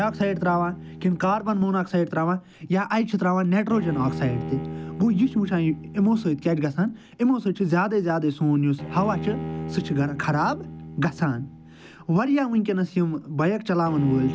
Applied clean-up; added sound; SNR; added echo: none; Bowed string instrument; 13 dB; none.